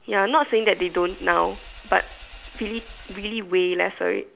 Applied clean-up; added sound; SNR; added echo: none; Engine / Vehicle; 20 dB; none.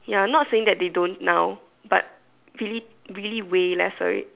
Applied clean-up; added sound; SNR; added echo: none; none; none; none.